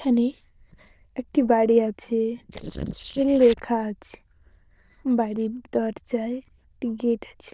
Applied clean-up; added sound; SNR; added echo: neural diffusion model UNIVERSE++.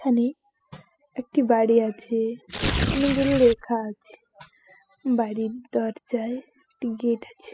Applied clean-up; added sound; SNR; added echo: classical method spectral subtraction.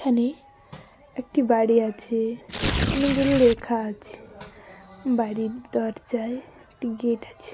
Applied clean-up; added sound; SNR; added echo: none; Tearing; 2 dB; none.